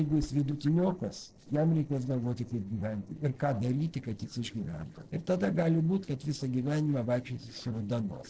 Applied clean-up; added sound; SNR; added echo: neural separator model SepFormer DNS4.